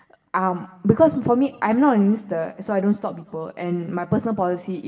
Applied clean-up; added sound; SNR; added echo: none; none; none; reverberation time 2.4 s.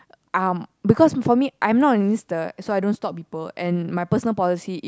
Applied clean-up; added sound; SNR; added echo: none; none; none; none.